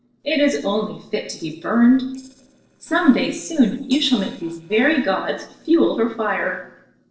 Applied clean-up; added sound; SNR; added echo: neural separator model SepFormer DNS4.